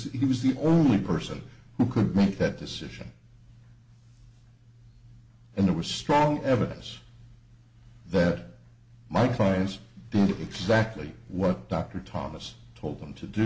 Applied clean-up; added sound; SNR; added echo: none; none; none; none.